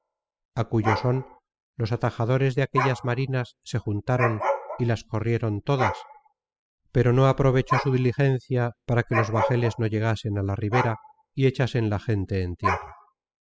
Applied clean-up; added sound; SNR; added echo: classical method spectral subtraction.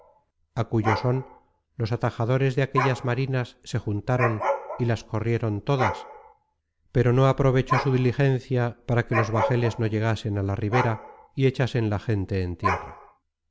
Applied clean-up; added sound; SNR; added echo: none; Dog; 8 dB; none.